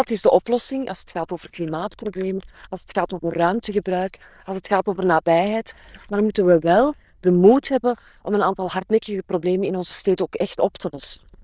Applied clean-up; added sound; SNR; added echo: neural diffusion model UNIVERSE++.